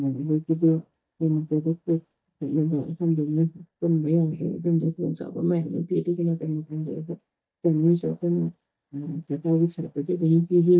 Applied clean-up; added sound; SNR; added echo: neural mask model DeepFilterNet 3.